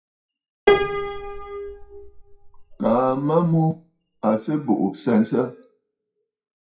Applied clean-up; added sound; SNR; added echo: classical method WPE with log-MMSE.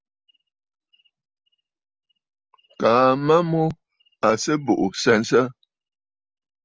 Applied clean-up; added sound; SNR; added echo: none; none; none; none.